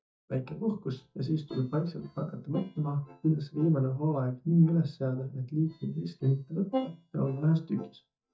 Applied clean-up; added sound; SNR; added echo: neural mask model DeepFilterNet 3.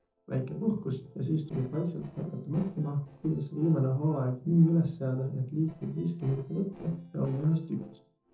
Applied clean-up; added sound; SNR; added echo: neural separator model SepFormer DNS4.